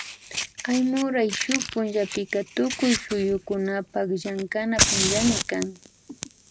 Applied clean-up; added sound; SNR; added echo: none; Fire; 4 dB; none.